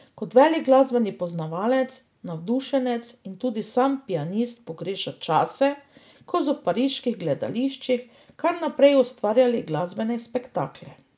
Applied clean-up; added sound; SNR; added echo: none; none; none; none.